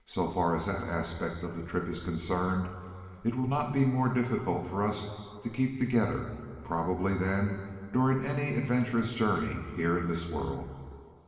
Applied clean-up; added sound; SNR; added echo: none; none; none; reverberation time 2.1 s.